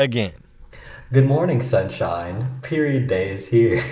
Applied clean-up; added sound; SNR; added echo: neural mask model Resemble Enhance denoiser.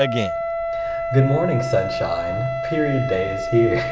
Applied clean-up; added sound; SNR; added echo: none; Wind instrument, woodwind instrument; 3 dB; none.